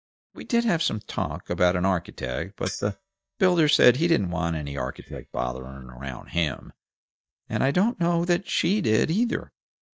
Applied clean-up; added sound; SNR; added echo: neural mask model DeepFilterNet 3.